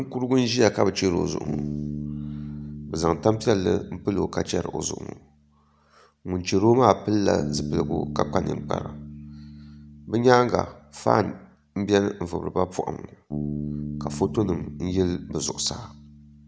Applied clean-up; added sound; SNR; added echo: none; Bass guitar; 11 dB; none.